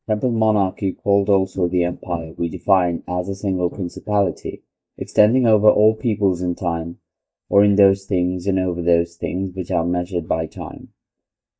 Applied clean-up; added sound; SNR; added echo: neural mask model DeepFilterNet 3.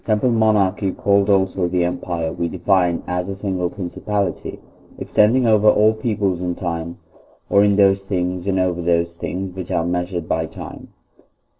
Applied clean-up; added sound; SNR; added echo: neural separator model SepFormer DNS4.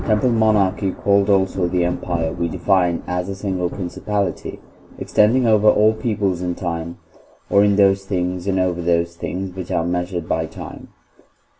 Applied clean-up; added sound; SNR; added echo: none; Thunder; 16 dB; reverberation time 0.2 s.